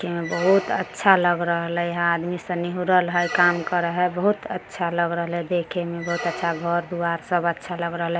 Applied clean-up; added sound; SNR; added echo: none; Squeak; 14 dB; none.